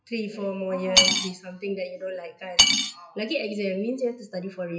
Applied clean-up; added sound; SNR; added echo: classical method WPE with log-MMSE.